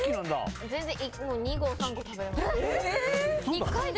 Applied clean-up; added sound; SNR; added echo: none; Drum kit; 8 dB; none.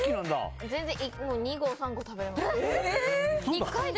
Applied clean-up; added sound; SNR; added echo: none; none; none; none.